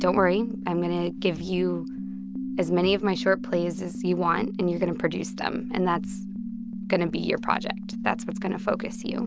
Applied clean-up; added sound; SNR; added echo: none; none; none; none.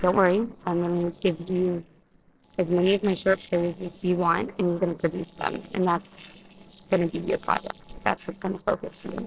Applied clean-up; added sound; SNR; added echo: neural separator model SepFormer DNS4.